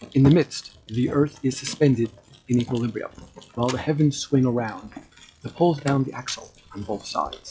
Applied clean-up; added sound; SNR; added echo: classical method log-MMSE.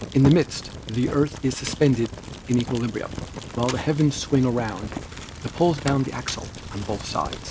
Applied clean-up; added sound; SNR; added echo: none; Fire; 10 dB; none.